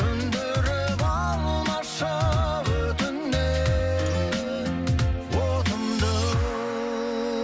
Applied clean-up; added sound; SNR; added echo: none; none; none; none.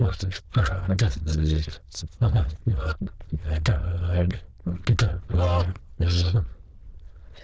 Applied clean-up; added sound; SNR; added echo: neural diffusion model UNIVERSE++.